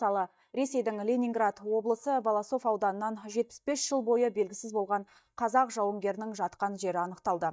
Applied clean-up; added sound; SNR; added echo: neural mask model DeepFilterNet 3.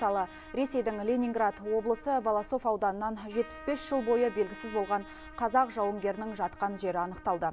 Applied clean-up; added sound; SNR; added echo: none; Trumpet; 19 dB; none.